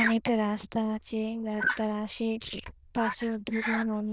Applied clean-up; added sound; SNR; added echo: neural diffusion model UNIVERSE++.